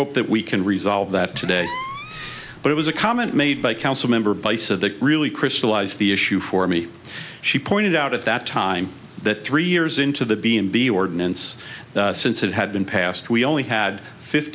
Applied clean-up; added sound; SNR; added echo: none; Squeak; 15 dB; none.